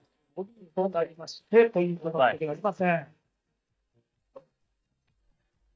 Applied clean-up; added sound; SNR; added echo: neural mask model DeepFilterNet 3.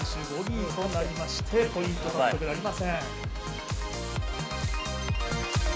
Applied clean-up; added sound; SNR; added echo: none; none; none; none.